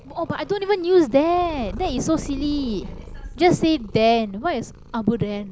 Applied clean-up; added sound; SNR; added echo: none; Purr; 15 dB; none.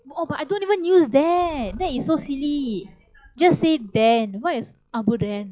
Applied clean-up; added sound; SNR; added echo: classical method log-MMSE.